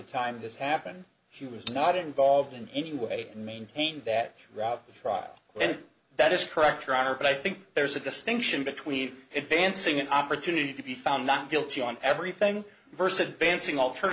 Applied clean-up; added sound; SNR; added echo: none; none; none; none.